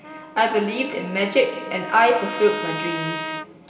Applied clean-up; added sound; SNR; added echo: none; Trumpet; 10 dB; reverberation time 2.5 s.